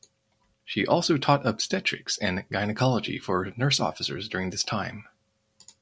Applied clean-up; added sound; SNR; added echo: none; none; none; none.